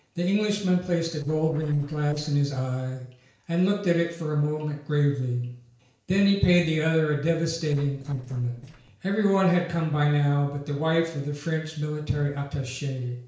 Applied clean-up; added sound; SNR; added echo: neural separator model SepFormer DNS4.